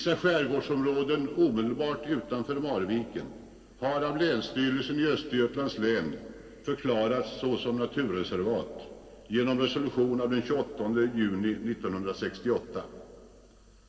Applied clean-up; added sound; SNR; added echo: none; none; none; reverberation time 1.8 s.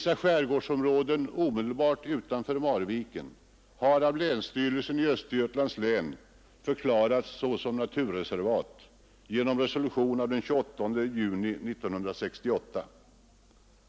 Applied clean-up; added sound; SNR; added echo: none; none; none; none.